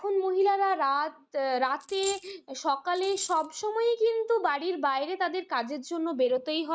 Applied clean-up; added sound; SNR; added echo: neural mask model RNNoise.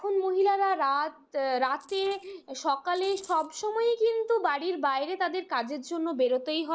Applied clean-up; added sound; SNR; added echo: neural separator model SepFormer DNS4.